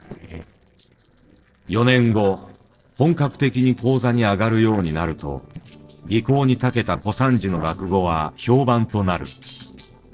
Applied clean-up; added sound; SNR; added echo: neural separator model SepFormer DNS4.